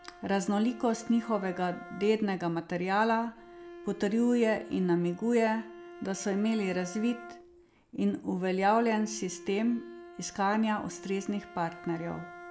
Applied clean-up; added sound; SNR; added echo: none; Bowed string instrument; 18 dB; none.